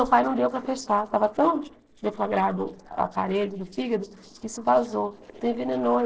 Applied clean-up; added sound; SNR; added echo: neural separator model SepFormer DNS4.